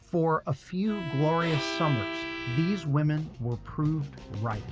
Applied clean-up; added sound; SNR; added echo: none; Bowed string instrument + Bowed string instrument; 9 dB; none.